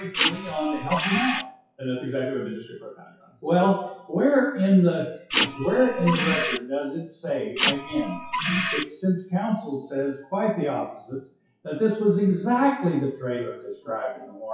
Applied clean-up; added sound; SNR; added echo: classical method WPE with log-MMSE.